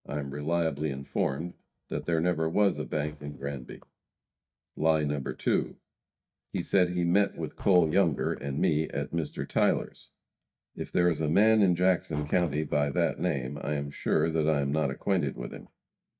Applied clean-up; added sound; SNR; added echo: neural mask model DeepFilterNet 3.